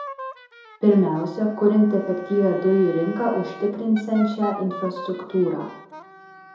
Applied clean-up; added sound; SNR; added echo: none; Wind instrument, woodwind instrument; 16 dB; reverberation time 2.6 s.